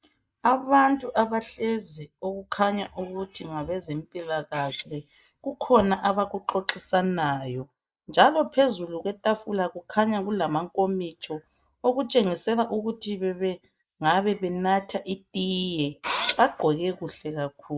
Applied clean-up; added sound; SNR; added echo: neural mask model Resemble Enhance denoiser.